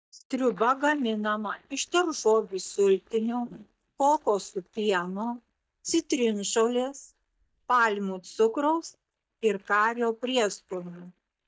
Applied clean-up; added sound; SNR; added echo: neural mask model DeepFilterNet 3.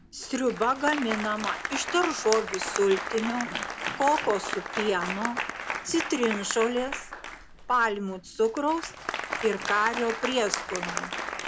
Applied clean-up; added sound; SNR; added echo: none; Applause; 6 dB; none.